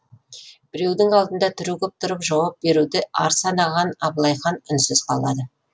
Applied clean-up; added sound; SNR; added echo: none; none; none; none.